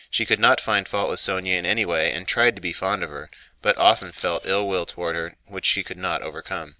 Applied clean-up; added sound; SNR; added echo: neural mask model DeepFilterNet 3.